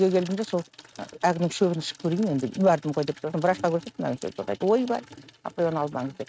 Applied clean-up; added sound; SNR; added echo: neural mask model RNNoise.